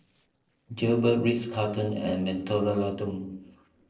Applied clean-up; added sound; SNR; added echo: neural separator model SepFormer DNS4.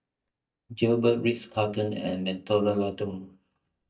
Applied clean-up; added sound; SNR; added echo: neural mask model DeepFilterNet 3.